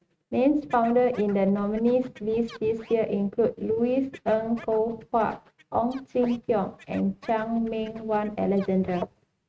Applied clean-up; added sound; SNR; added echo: neural mask model RNNoise.